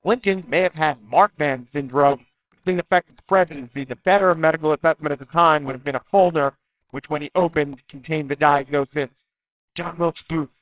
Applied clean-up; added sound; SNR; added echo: neural separator model SepFormer WHAMR!.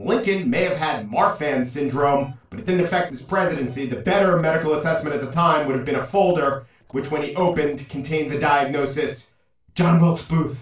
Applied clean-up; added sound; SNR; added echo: neural separator model SepFormer DNS4.